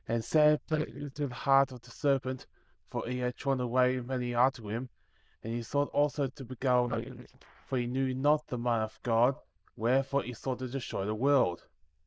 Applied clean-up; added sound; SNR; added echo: neural diffusion model UNIVERSE++.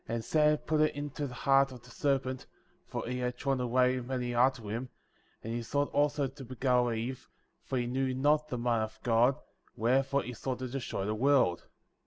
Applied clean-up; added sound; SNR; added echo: none; none; none; none.